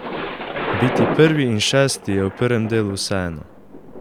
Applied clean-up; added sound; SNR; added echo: none; Thunder; 7 dB; none.